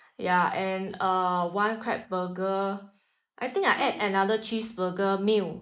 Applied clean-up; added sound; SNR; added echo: neural mask model Resemble Enhance denoiser.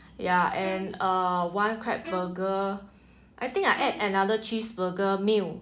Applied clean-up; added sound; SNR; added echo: none; Bowed string instrument; 18 dB; none.